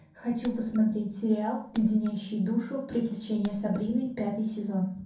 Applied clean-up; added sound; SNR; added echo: none; Raindrop; 12 dB; reverberation time 0.5 s.